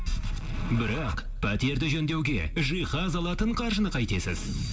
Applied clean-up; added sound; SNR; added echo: none; Growling; 7 dB; reverberation time 0.3 s.